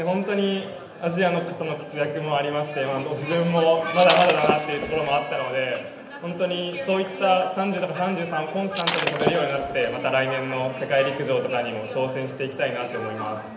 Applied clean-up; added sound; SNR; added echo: none; Shatter; 3 dB; reverberation time 0.8 s.